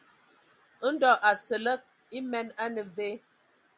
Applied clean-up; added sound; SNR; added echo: none; none; none; none.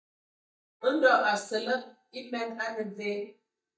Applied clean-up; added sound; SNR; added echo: neural mask model DeepFilterNet 3.